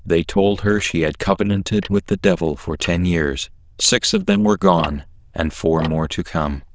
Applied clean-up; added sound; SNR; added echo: neural diffusion model UNIVERSE++.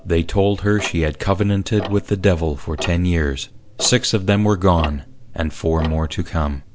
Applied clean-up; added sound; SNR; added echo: none; Tick-tock; 14 dB; none.